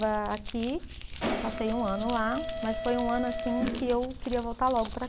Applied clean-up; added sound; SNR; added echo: none; Crumpling, crinkling + Mechanisms; 4 dB; none.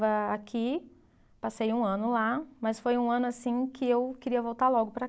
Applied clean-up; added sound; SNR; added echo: none; none; none; none.